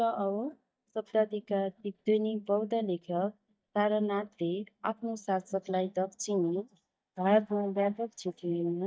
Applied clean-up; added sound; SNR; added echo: neural mask model DeepFilterNet 3.